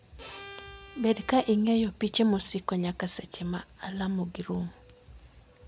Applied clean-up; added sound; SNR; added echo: none; Bowed string instrument; 19 dB; none.